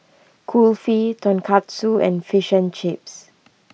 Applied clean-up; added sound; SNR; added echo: none; none; none; none.